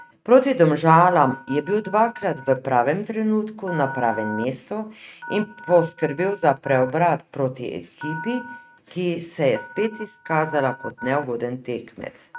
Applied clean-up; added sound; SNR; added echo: neural mask model RNNoise.